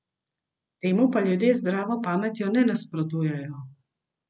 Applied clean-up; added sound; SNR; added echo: none; none; none; none.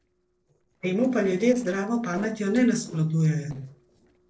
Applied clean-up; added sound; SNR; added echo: neural separator model SepFormer DNS4.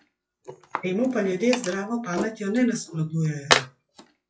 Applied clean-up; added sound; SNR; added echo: classical method WPE with log-MMSE.